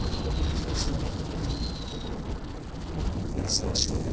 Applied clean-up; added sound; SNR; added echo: neural separator model SepFormer DNS4.